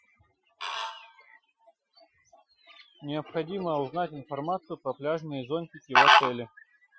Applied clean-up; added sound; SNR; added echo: classical method Wiener filter.